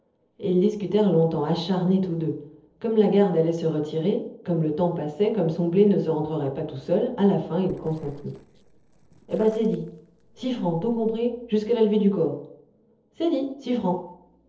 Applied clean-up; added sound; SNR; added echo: neural separator model SepFormer DNS4.